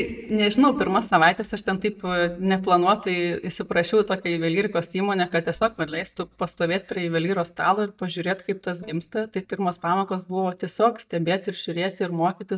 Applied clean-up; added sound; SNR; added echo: neural mask model DeepFilterNet 3.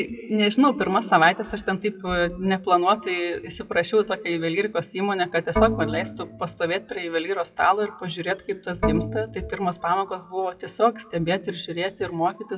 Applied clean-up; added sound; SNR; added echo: classical method WPE with log-MMSE.